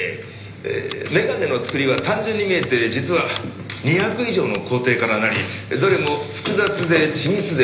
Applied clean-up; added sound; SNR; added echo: none; Scissors; 17 dB; reverberation time 1.0 s.